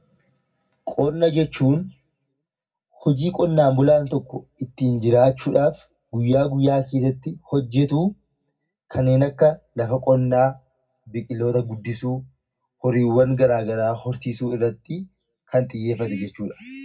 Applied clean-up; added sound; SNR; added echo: none; none; none; reverberation time 0.3 s.